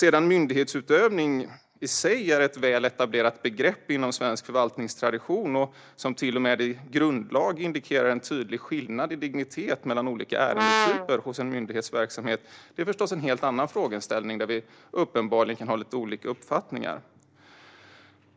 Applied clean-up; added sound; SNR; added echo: neural mask model DeepFilterNet 3.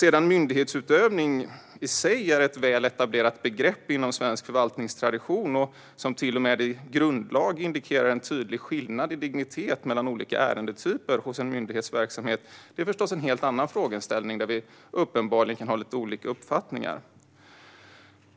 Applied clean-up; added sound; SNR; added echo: none; none; none; none.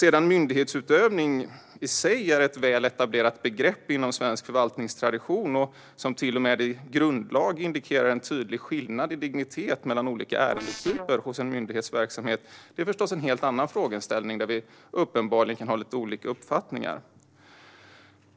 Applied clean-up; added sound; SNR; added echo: neural separator model SepFormer DNS4.